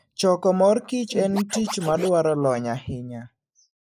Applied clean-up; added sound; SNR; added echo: neural mask model Resemble Enhance denoiser.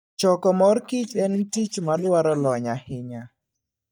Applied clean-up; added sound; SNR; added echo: neural mask model DeepFilterNet 3.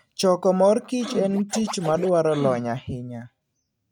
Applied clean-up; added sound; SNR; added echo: neural mask model RNNoise.